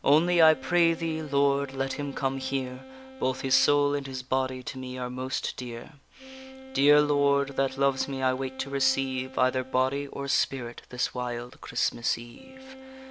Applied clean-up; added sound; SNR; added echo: none; Wind instrument, woodwind instrument; 18 dB; none.